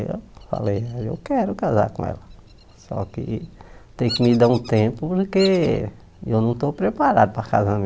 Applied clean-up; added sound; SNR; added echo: none; Bird vocalization, bird call, bird song; 20 dB; none.